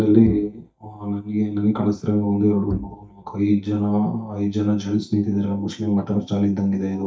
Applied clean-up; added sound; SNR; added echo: neural mask model DeepFilterNet 3.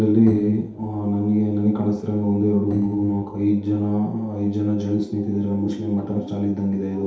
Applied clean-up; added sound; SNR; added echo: neural separator model SepFormer DNS4.